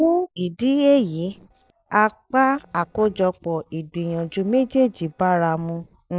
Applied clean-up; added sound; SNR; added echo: neural separator model SepFormer DNS4.